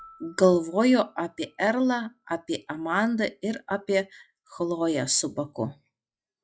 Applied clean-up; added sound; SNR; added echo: classical method log-MMSE.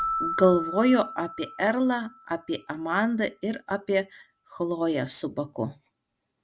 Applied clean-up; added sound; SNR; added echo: none; Keyboard (musical); 11 dB; none.